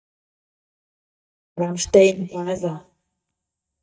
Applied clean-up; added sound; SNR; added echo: neural mask model DeepFilterNet 3.